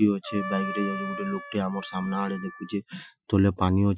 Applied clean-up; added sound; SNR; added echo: classical method Wiener filter.